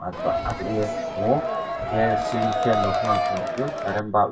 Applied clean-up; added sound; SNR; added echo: none; Crowd; -1 dB; reverberation time 0.2 s.